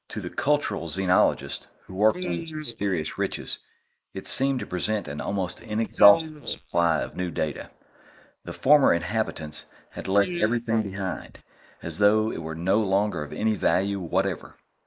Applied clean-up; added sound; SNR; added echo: neural mask model Resemble Enhance denoiser.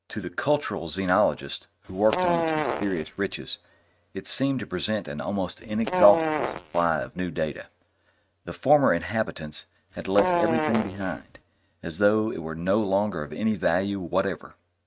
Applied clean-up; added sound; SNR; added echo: neural mask model RNNoise.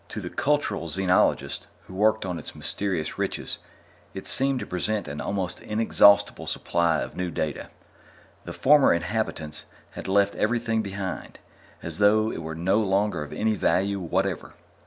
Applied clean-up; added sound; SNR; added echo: none; none; none; none.